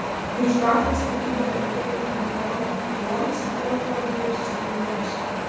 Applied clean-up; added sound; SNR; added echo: none; Wind; 1 dB; reverberation time 1.3 s.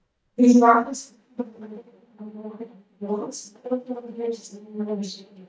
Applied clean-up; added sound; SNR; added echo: neural mask model DeepFilterNet 3.